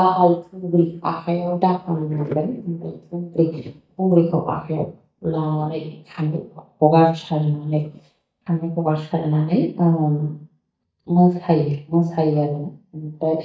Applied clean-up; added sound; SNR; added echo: neural mask model DeepFilterNet 3.